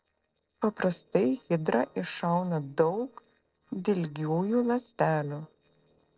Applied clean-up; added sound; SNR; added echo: neural separator model SepFormer DNS4.